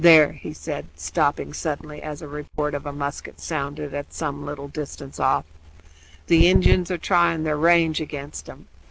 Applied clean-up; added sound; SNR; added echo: none; none; none; none.